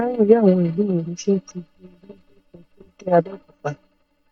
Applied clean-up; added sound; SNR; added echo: neural mask model DeepFilterNet 3.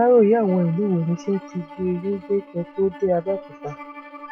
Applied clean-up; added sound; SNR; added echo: classical method log-MMSE.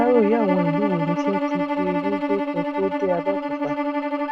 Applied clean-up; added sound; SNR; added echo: none; Bowed string instrument; -1 dB; none.